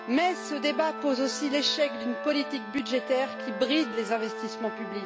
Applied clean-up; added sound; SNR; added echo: none; Wind instrument, woodwind instrument + Organ; 8 dB; none.